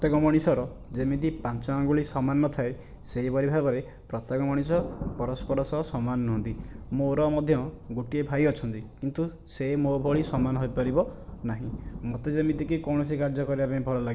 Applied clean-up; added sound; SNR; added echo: none; Thunder; 12 dB; none.